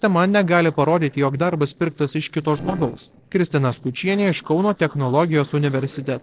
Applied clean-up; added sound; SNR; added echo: neural separator model SepFormer DNS4.